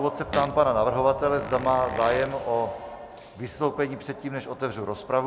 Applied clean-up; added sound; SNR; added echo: none; Fart; 11 dB; none.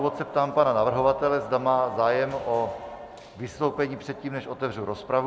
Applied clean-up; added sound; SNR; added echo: none; none; none; none.